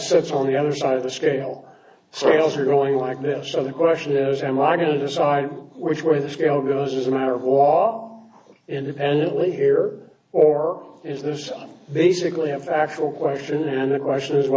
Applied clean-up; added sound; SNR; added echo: none; none; none; none.